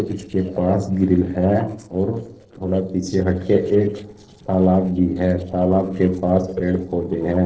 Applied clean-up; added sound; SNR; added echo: neural separator model SepFormer DNS4.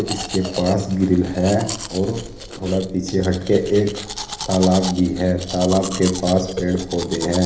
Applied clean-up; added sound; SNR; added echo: none; Domestic sounds, home sounds; 11 dB; reverberation time 1.0 s.